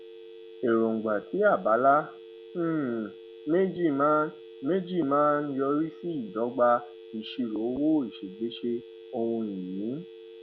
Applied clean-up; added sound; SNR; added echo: none; Telephone; 18 dB; none.